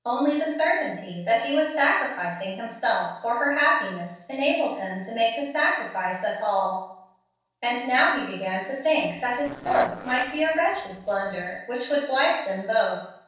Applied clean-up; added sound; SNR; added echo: neural separator model SepFormer DNS4.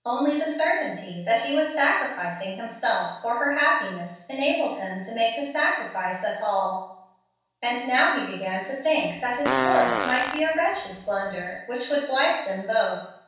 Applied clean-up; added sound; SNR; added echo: none; Fart; 4 dB; reverberation time 0.7 s.